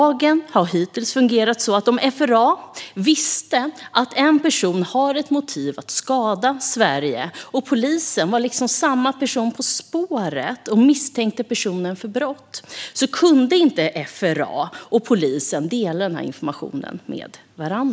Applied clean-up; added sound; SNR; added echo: none; none; none; none.